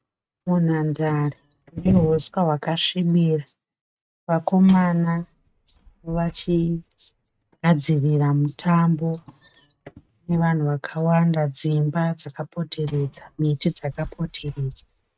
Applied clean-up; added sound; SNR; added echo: neural mask model RNNoise.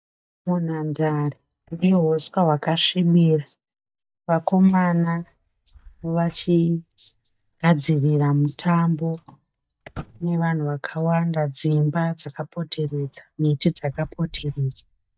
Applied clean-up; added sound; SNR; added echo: neural mask model DeepFilterNet 3.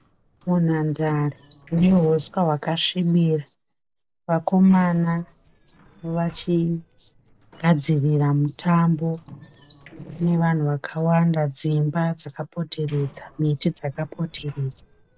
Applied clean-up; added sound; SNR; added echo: neural separator model SepFormer DNS4.